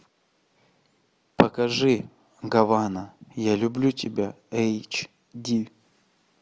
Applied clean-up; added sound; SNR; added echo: none; none; none; none.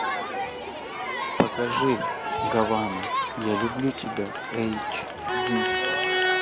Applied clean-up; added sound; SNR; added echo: none; Crowd; -2 dB; none.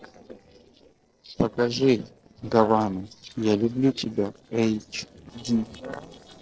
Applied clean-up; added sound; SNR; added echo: neural separator model SepFormer DNS4.